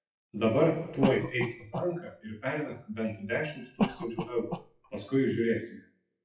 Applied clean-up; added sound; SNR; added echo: classical method WPE with log-MMSE.